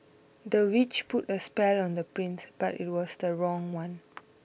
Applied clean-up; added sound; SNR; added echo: none; none; none; none.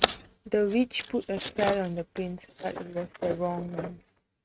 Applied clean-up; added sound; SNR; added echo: neural mask model RNNoise.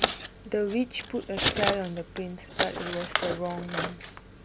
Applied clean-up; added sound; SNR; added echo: none; Scissors; 0 dB; none.